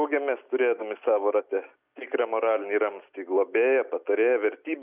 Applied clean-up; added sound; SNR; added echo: none; none; none; none.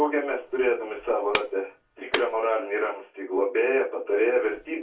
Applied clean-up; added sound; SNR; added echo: none; Clapping; 14 dB; reverberation time 0.2 s.